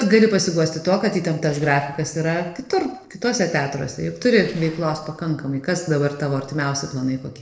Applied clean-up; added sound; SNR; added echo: neural separator model SepFormer DNS4.